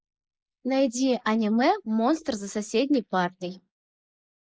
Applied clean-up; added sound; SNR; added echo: neural mask model Resemble Enhance denoiser.